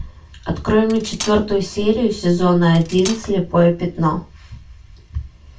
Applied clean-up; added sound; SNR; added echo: none; Cutlery, silverware; 16 dB; reverberation time 0.2 s.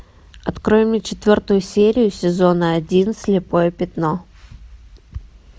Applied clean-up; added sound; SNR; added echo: none; none; none; none.